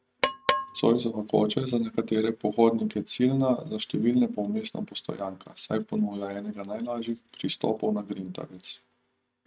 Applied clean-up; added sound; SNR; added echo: neural mask model RNNoise.